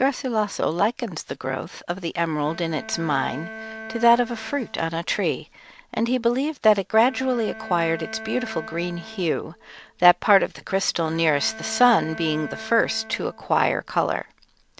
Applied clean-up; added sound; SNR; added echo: none; Bowed string instrument; 16 dB; none.